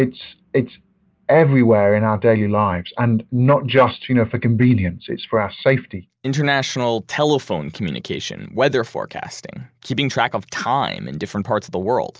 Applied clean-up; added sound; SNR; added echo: none; none; none; none.